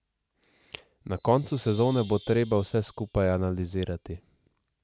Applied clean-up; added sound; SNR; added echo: none; Chime; 2 dB; none.